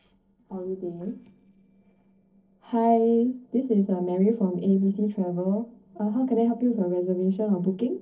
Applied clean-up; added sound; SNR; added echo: neural separator model SepFormer DNS4.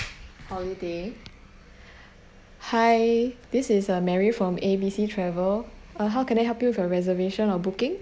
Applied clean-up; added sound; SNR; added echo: none; none; none; none.